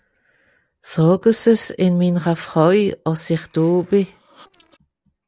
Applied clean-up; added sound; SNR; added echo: neural separator model SepFormer DNS4.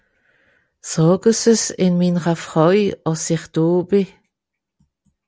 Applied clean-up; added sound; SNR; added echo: none; none; none; none.